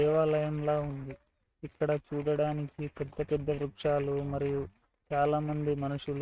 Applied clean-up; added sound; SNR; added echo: neural mask model RNNoise.